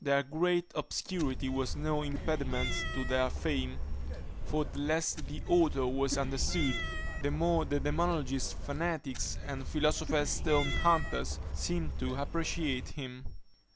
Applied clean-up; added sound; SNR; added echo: none; Cat; 3 dB; none.